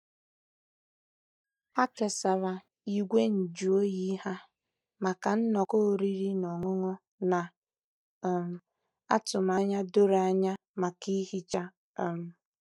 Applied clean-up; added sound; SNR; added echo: neural mask model DeepFilterNet 3.